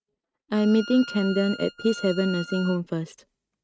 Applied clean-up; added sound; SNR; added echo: neural mask model RNNoise.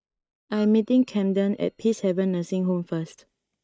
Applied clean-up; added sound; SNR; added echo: neural mask model DeepFilterNet 3.